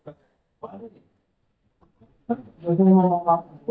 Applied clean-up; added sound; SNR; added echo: neural mask model DeepFilterNet 3.